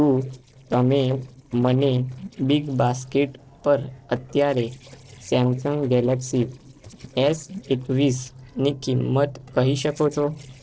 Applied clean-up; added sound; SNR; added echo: neural separator model SepFormer DNS4.